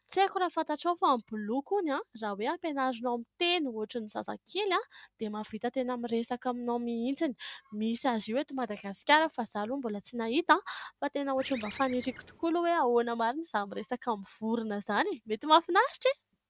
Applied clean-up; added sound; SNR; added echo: neural mask model RNNoise.